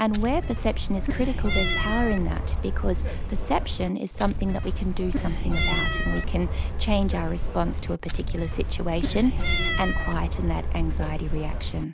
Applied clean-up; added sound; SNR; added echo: none; Cat; -3 dB; none.